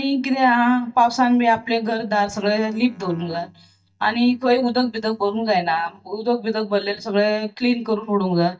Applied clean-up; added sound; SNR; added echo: neural mask model DeepFilterNet 3.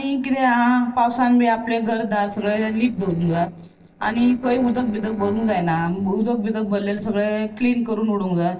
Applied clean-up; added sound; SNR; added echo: neural separator model SepFormer DNS4.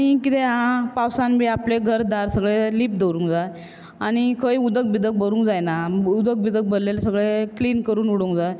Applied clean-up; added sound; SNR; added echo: none; none; none; none.